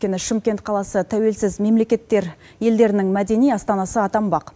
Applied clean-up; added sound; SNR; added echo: none; none; none; none.